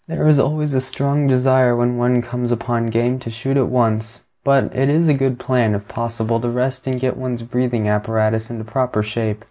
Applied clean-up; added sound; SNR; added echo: none; none; none; none.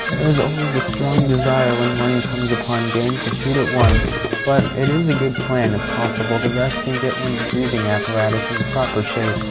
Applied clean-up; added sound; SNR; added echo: none; Gunshot, gunfire + Brass instrument / Percussion; 2 dB; none.